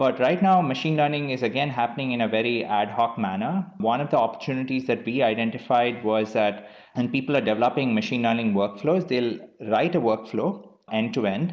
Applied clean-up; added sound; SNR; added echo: none; none; none; none.